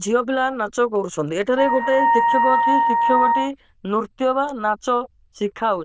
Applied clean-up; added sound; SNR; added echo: neural diffusion model UNIVERSE++.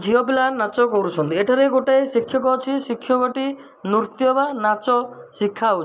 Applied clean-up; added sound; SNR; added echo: none; none; none; none.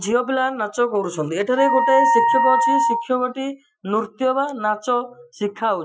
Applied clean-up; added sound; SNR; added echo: classical method Wiener filter.